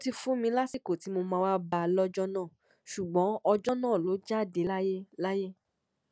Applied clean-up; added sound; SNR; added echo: none; none; none; none.